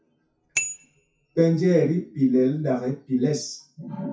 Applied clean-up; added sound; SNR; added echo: classical method WPE with log-MMSE.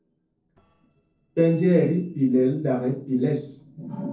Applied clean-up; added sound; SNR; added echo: neural separator model SepFormer DNS4.